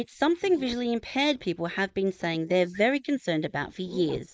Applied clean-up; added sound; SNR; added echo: neural mask model Resemble Enhance denoiser.